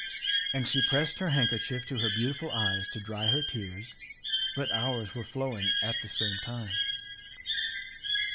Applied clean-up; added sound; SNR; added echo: none; Bird; -2 dB; none.